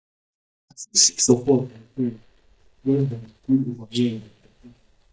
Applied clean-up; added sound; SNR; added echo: neural mask model DeepFilterNet 3.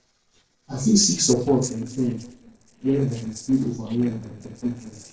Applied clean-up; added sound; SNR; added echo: neural separator model SepFormer DNS4.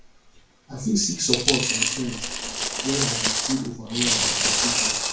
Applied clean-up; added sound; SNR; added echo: none; Coin (dropping); -3 dB; reverberation time 0.3 s.